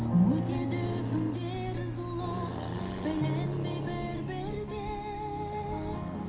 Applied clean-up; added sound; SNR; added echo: none; Accelerating, revving, vroom; 8 dB; reverberation time 0.3 s.